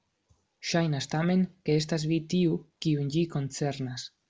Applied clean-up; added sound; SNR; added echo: none; none; none; none.